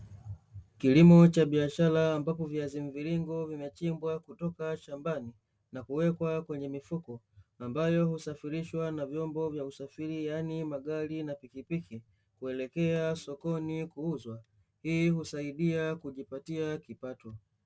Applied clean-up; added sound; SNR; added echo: none; none; none; none.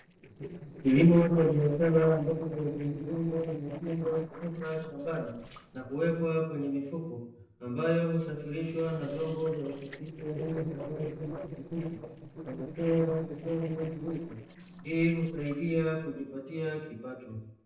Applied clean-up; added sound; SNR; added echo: neural separator model SepFormer DNS4.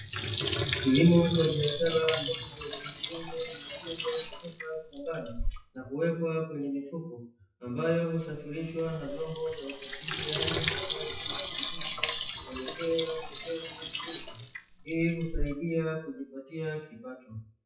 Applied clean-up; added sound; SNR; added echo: classical method WPE with log-MMSE.